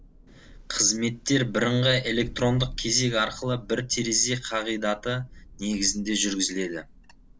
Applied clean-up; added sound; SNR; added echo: none; Thunder; 18 dB; none.